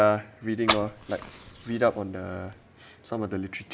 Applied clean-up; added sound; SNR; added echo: none; Fire; 4 dB; none.